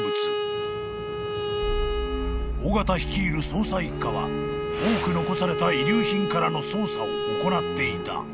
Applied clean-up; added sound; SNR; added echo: none; Bowed string instrument; 3 dB; none.